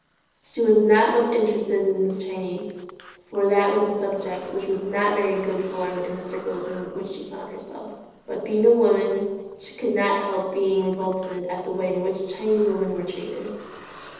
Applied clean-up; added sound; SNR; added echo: neural separator model SepFormer DNS4.